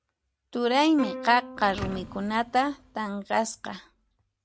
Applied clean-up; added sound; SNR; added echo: none; Plucked string instrument + Thump, thud; 13 dB; none.